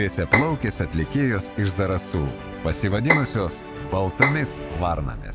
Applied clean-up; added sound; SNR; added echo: none; Bowed string instrument; 3 dB; none.